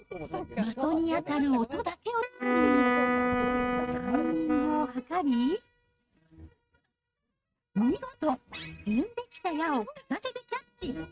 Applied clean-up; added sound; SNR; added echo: neural mask model RNNoise.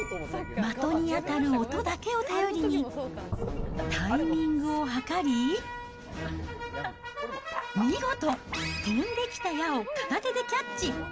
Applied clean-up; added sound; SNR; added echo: none; none; none; none.